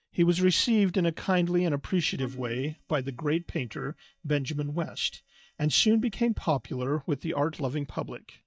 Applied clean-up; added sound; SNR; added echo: neural mask model DeepFilterNet 3.